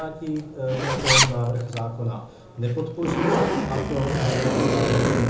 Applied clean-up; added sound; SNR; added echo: none; Zipper (clothing); -3 dB; reverberation time 0.6 s.